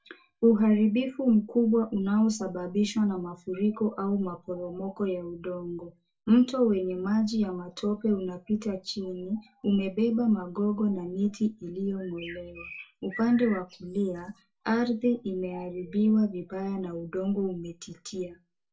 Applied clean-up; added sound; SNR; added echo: none; Bird; 18 dB; reverberation time 0.2 s.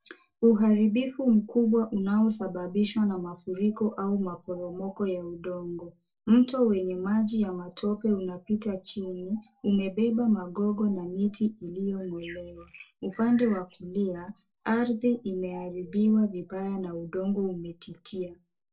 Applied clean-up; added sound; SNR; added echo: neural separator model SepFormer DNS4.